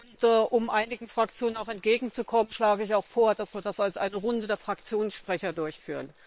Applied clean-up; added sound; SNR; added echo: neural separator model SepFormer WHAM!.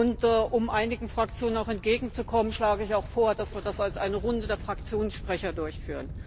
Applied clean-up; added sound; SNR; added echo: none; Animal; 11 dB; none.